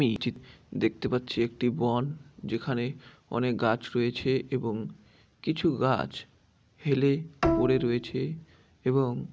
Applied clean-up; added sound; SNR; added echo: none; Bowed string instrument; 3 dB; none.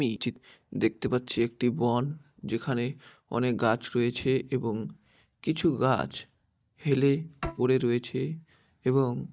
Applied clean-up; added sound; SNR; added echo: neural mask model DeepFilterNet 3.